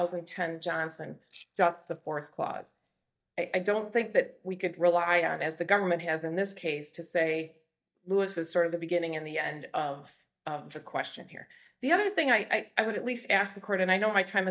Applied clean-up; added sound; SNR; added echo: neural mask model DeepFilterNet 3.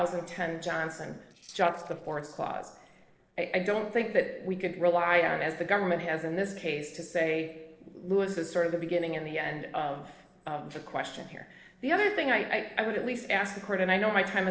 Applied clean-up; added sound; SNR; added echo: neural separator model SepFormer DNS4.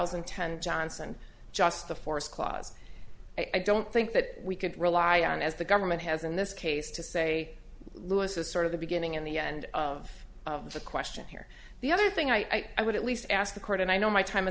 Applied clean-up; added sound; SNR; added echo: none; none; none; none.